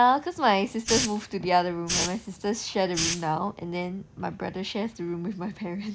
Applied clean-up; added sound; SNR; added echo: none; Hiss; 6 dB; none.